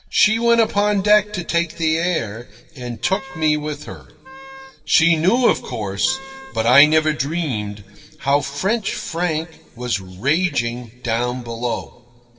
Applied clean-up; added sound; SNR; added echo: none; Wind instrument, woodwind instrument; 18 dB; reverberation time 2.8 s.